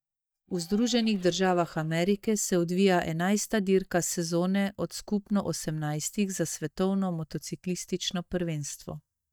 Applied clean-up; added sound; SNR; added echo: neural mask model DeepFilterNet 3.